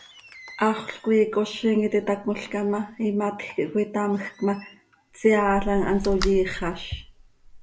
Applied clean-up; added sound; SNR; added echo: none; Slam; 12 dB; none.